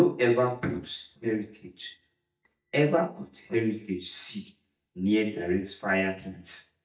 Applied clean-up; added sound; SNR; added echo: neural mask model DeepFilterNet 3.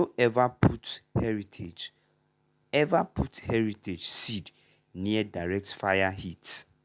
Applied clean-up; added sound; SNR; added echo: none; none; none; none.